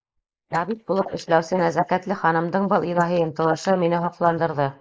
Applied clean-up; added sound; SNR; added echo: neural mask model Resemble Enhance denoiser.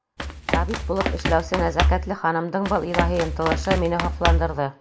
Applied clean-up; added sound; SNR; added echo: none; Run; 0 dB; none.